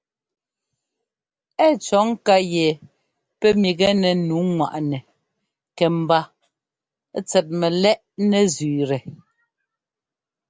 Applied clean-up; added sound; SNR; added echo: none; none; none; none.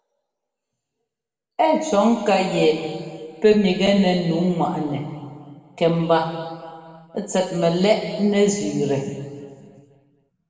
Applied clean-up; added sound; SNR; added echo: none; none; none; reverberation time 2.0 s.